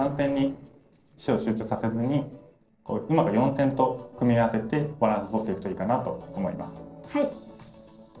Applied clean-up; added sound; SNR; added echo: neural separator model SepFormer DNS4.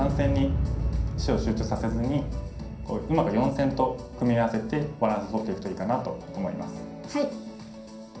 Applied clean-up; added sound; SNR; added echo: none; Explosion; 5 dB; reverberation time 0.6 s.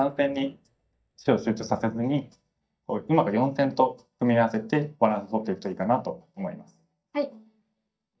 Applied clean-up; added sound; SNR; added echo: neural mask model DeepFilterNet 3.